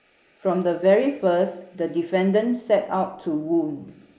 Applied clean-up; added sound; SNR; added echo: neural mask model Resemble Enhance denoiser.